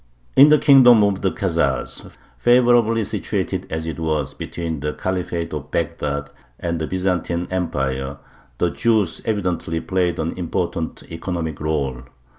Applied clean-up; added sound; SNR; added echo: none; none; none; none.